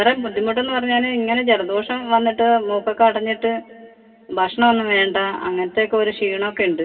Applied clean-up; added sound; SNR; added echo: none; none; none; reverberation time 2.5 s.